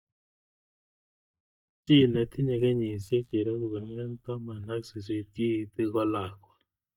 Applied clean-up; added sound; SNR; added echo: neural mask model DeepFilterNet 3.